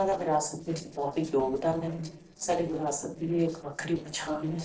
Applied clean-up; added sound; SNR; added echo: neural separator model SepFormer DNS4.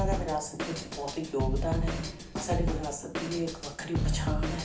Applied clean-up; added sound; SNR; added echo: none; Drum kit; -3 dB; reverberation time 0.4 s.